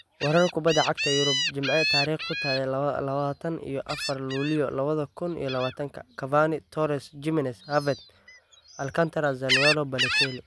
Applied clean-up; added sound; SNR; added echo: none; Gull, seagull; 4 dB; none.